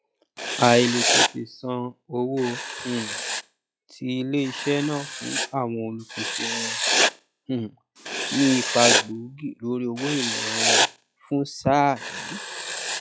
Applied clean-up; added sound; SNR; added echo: classical method log-MMSE.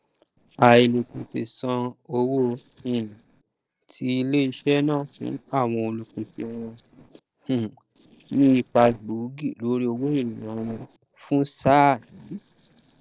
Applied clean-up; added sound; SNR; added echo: neural separator model SepFormer DNS4.